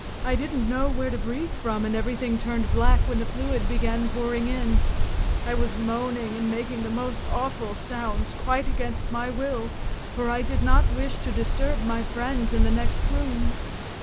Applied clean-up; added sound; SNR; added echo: none; Wind; -5 dB; none.